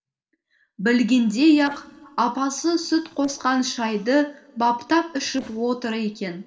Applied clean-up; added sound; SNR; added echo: neural separator model SepFormer DNS4.